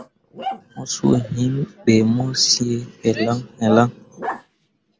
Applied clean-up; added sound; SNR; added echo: none; Growling; 16 dB; none.